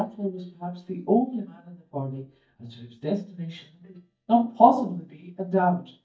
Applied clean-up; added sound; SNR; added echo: neural mask model DeepFilterNet 3.